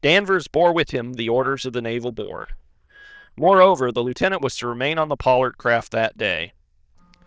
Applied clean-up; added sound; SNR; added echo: neural diffusion model UNIVERSE++.